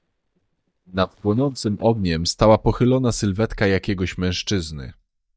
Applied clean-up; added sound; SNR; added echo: neural mask model DeepFilterNet 3.